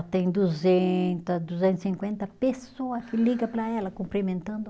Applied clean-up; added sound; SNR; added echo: none; none; none; none.